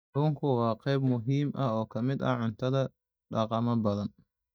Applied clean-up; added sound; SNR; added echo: neural mask model DeepFilterNet 3.